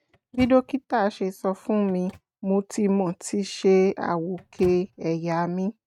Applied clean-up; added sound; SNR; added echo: neural mask model RNNoise.